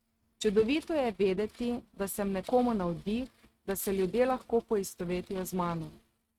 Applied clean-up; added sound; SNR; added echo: neural mask model RNNoise.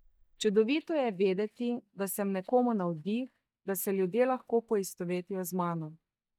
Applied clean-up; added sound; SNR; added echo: neural mask model DeepFilterNet 3.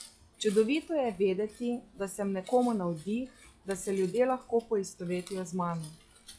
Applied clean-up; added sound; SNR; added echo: classical method log-MMSE.